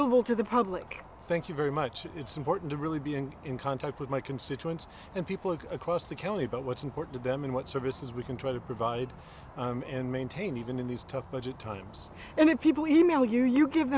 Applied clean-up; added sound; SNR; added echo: none; none; none; none.